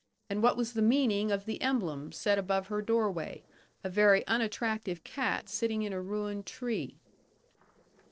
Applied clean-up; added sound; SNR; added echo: neural separator model SepFormer DNS4.